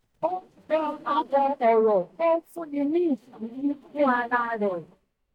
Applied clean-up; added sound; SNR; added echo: neural mask model DeepFilterNet 3.